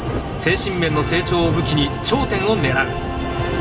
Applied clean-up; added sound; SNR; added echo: none; Thunder; 10 dB; reverberation time 1.7 s.